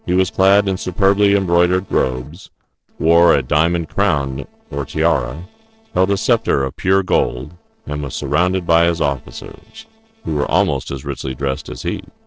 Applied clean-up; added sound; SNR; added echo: neural separator model SepFormer DNS4.